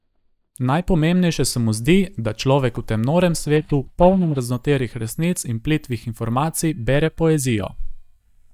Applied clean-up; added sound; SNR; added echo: neural mask model DeepFilterNet 3.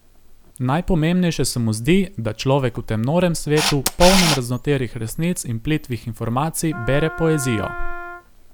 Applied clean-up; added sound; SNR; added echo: none; Wind instrument, woodwind instrument + Camera; 10 dB; none.